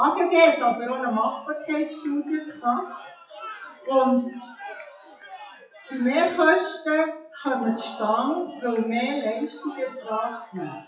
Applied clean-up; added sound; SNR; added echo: classical method WPE with log-MMSE.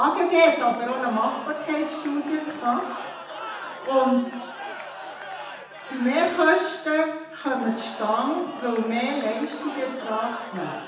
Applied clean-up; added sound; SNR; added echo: none; Crowd / Cheering; 12 dB; reverberation time 0.8 s.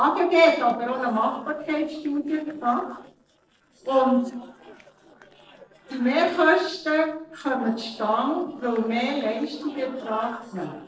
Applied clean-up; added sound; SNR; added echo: neural separator model SepFormer DNS4.